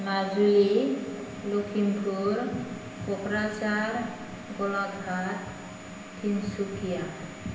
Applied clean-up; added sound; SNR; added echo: none; Domestic sounds, home sounds; 17 dB; reverberation time 0.8 s.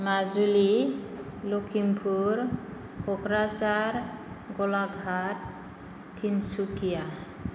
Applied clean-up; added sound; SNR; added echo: none; none; none; none.